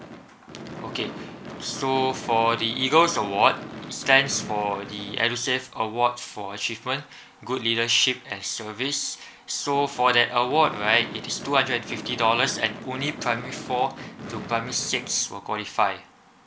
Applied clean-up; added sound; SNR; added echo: none; Gunshot, gunfire / Fireworks; 14 dB; none.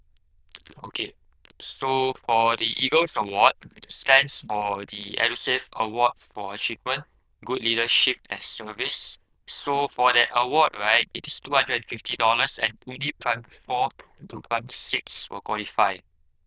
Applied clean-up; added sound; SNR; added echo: neural diffusion model UNIVERSE++.